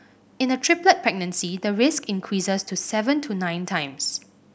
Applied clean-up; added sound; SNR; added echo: none; none; none; none.